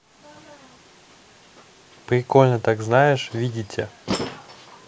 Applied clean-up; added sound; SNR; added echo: none; none; none; none.